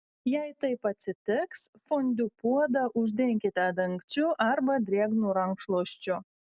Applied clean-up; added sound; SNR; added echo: none; none; none; none.